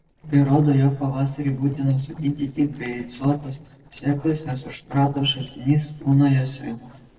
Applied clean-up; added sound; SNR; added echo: neural separator model SepFormer DNS4.